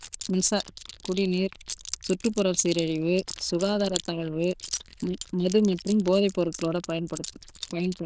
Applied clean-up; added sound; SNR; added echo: neural diffusion model UNIVERSE++.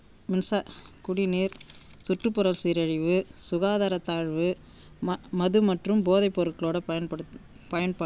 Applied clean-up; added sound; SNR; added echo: none; none; none; none.